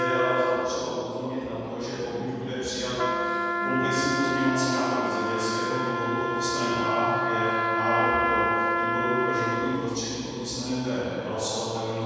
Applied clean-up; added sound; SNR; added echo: none; Trumpet; 1 dB; reverberation time 2.1 s.